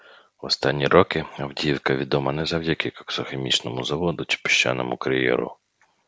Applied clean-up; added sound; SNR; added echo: none; none; none; none.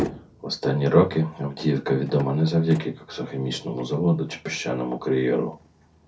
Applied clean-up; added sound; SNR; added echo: none; Motor vehicle (road); 16 dB; reverberation time 0.3 s.